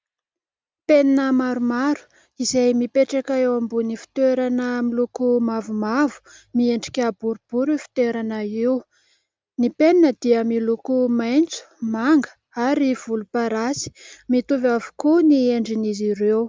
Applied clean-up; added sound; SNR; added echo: none; none; none; none.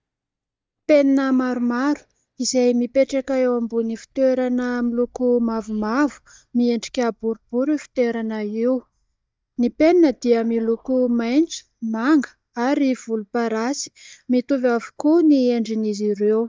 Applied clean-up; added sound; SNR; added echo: neural mask model DeepFilterNet 3.